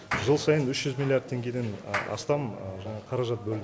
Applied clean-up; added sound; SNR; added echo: none; Clapping; 11 dB; none.